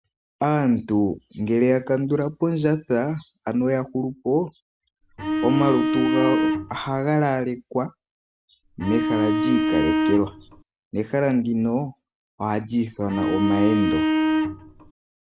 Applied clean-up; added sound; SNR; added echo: none; Bowed string instrument; -1 dB; none.